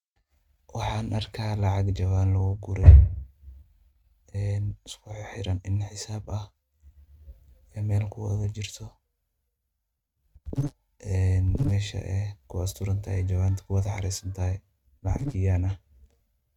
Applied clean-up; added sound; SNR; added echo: neural mask model RNNoise.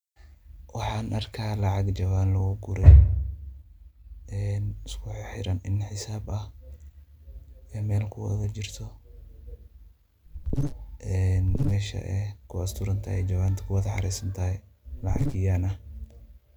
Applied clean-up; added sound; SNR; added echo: none; Buzz; 2 dB; none.